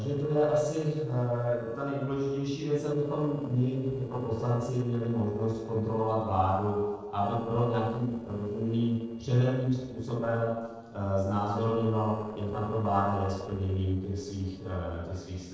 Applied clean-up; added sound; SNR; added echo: neural separator model SepFormer DNS4.